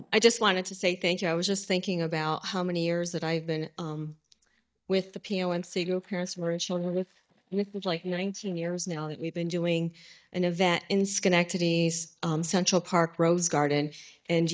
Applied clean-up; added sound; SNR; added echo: neural mask model DeepFilterNet 3.